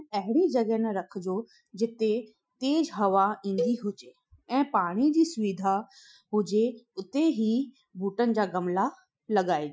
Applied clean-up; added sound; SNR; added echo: classical method Wiener filter.